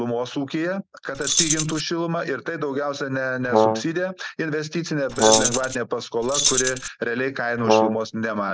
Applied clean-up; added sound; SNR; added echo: none; Brass instrument + Keys jangling; -4 dB; none.